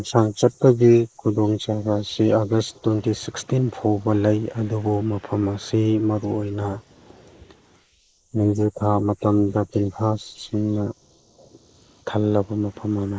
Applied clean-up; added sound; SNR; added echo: neural mask model Resemble Enhance denoiser.